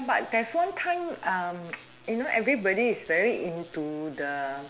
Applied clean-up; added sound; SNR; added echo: none; none; none; none.